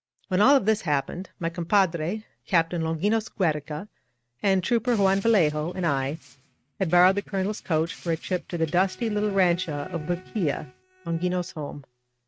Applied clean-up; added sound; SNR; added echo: neural mask model RNNoise.